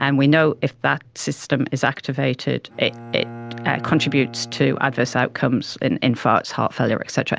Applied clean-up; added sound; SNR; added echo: none; Bowed string instrument; 18 dB; none.